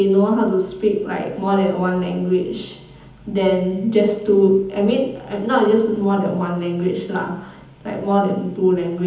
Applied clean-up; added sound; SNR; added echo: none; none; none; reverberation time 1.3 s.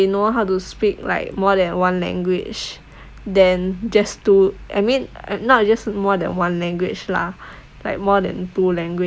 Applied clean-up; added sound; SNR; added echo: none; none; none; none.